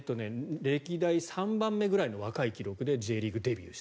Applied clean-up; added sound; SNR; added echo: none; none; none; none.